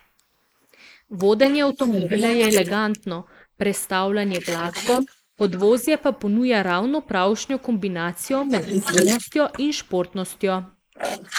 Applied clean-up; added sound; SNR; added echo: neural mask model Resemble Enhance denoiser.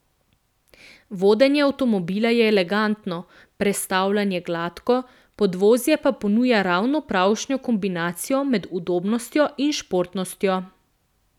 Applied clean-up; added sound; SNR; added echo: none; none; none; none.